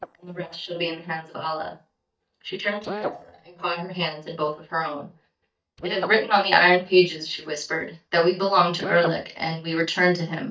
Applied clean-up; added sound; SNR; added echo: neural mask model DeepFilterNet 3.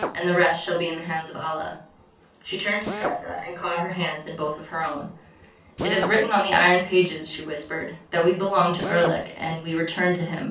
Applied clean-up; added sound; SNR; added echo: none; Drill; 12 dB; reverberation time 0.2 s.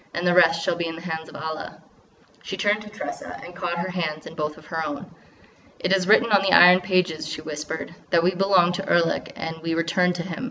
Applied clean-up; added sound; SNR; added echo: none; none; none; none.